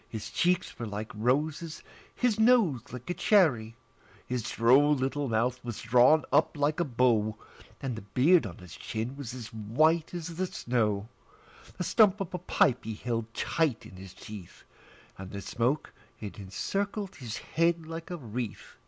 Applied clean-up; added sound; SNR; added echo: none; none; none; none.